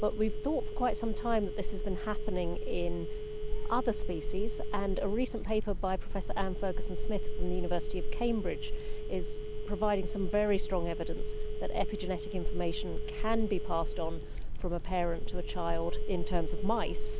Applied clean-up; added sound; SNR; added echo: none; Telephone; -5 dB; none.